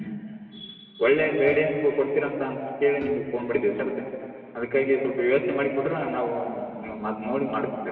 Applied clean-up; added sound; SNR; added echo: none; Piano; 20 dB; reverberation time 2.8 s.